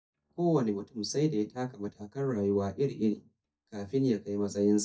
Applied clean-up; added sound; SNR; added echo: neural mask model DeepFilterNet 3.